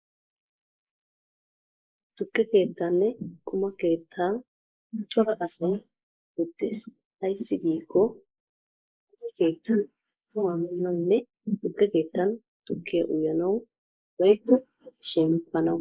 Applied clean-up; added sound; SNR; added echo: neural mask model Resemble Enhance denoiser.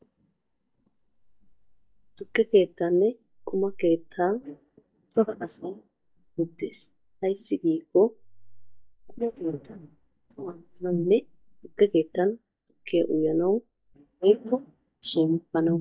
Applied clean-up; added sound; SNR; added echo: neural mask model DeepFilterNet 3.